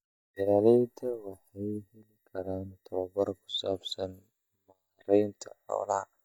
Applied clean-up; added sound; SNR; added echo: neural mask model DeepFilterNet 3.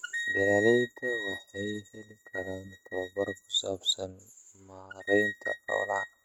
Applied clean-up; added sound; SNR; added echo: neural mask model RNNoise.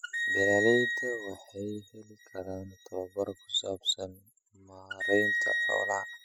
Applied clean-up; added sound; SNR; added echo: classical method spectral subtraction.